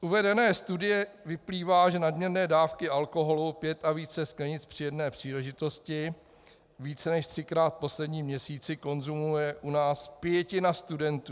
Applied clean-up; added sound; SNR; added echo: none; none; none; none.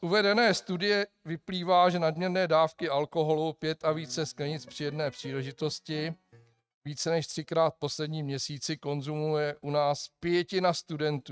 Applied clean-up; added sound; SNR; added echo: neural mask model RNNoise.